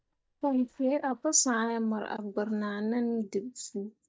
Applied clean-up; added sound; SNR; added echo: neural mask model DeepFilterNet 3.